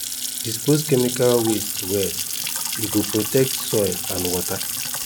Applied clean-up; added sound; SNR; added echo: none; Sink (filling or washing) / Water tap, faucet / Splash, splatter; 4 dB; none.